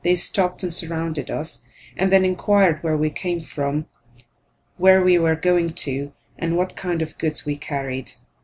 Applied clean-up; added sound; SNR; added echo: none; none; none; none.